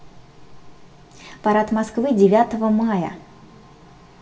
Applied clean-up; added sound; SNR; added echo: none; none; none; reverberation time 0.8 s.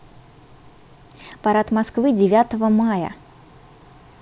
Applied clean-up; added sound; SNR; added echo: none; none; none; none.